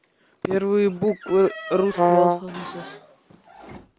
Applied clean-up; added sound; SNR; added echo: none; Brass instrument; -4 dB; none.